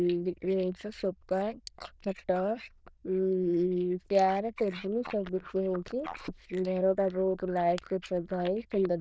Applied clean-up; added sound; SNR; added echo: neural diffusion model UNIVERSE++.